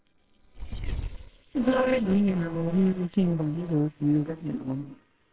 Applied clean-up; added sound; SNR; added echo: neural separator model SepFormer WHAMR!.